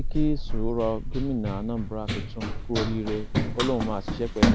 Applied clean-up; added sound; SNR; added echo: none; Run; -2 dB; none.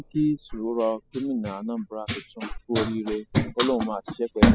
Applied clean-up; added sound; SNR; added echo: classical method spectral subtraction.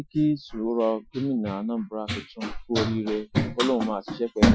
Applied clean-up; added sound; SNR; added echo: classical method Wiener filter.